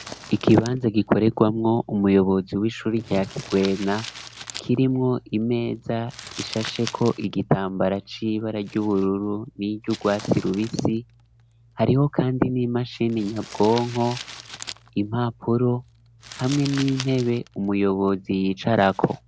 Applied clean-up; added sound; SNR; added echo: none; Crumpling, crinkling; 18 dB; none.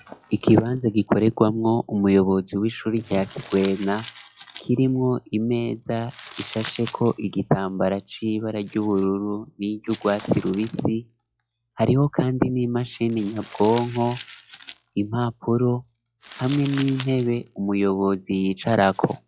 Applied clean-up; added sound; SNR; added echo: classical method log-MMSE.